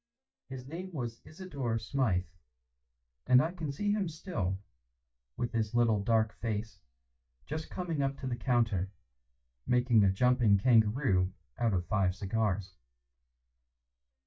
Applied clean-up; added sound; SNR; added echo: neural mask model DeepFilterNet 3.